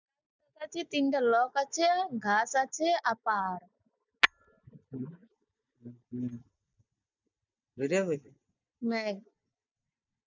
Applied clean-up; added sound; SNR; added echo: neural mask model DeepFilterNet 3.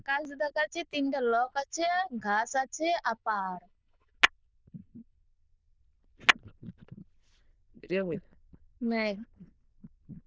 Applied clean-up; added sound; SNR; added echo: neural diffusion model UNIVERSE++.